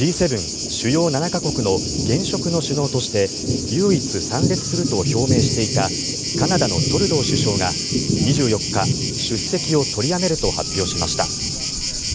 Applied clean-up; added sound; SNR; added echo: none; Thunder; 0 dB; none.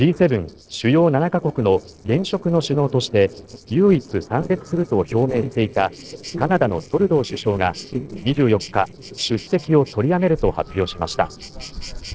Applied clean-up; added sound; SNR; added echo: neural separator model SepFormer DNS4.